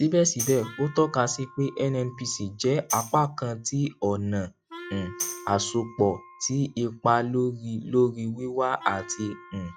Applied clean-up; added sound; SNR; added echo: classical method log-MMSE.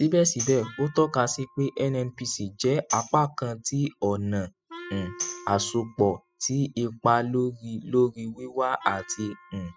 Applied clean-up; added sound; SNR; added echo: classical method spectral subtraction.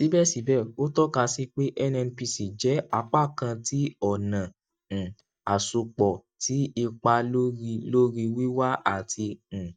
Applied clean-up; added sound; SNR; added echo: neural mask model DeepFilterNet 3.